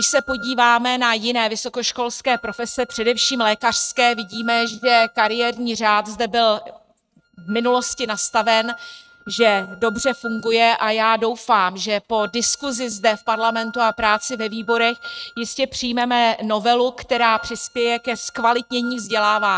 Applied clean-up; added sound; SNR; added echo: neural mask model RNNoise.